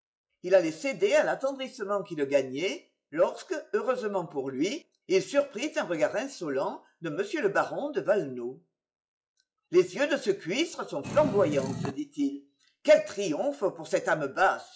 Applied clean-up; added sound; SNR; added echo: classical method log-MMSE.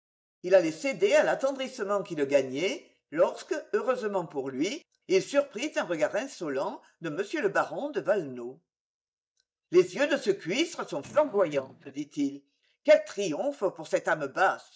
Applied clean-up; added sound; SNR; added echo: neural mask model DeepFilterNet 3.